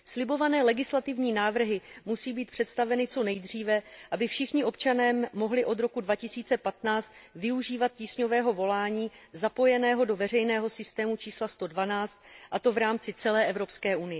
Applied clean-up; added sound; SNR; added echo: none; none; none; none.